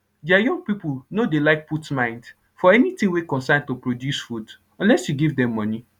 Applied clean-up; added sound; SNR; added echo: none; none; none; none.